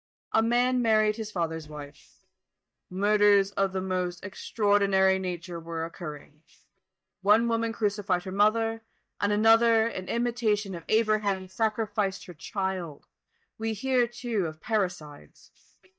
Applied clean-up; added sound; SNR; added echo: neural mask model DeepFilterNet 3.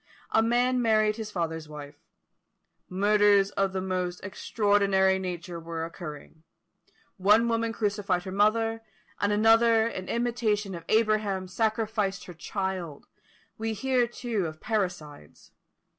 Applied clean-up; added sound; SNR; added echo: none; none; none; none.